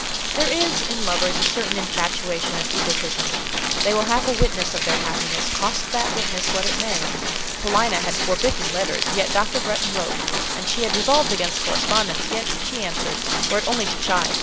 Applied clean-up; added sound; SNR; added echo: none; Insect + Rain; -2 dB; none.